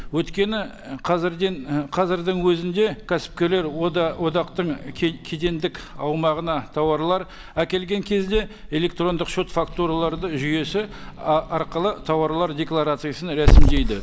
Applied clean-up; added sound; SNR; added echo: none; Growling / Hiss; 2 dB; none.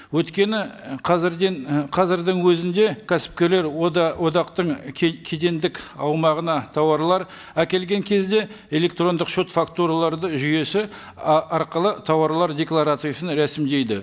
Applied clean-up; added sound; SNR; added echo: none; none; none; none.